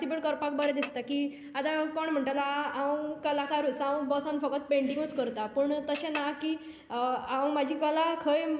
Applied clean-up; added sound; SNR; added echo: none; Chink, clink; 15 dB; none.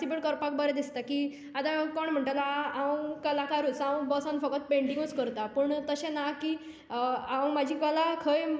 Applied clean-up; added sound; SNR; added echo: none; none; none; none.